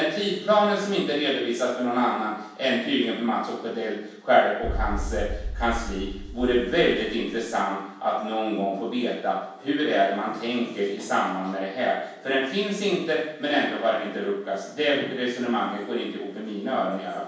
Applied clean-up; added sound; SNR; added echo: none; Boom; 6 dB; reverberation time 0.7 s.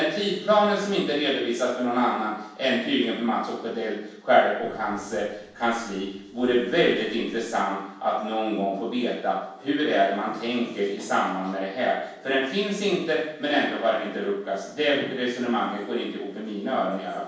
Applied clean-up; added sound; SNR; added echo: neural separator model SepFormer DNS4.